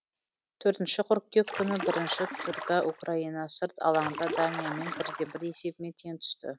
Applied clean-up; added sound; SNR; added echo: none; Stream; 6 dB; none.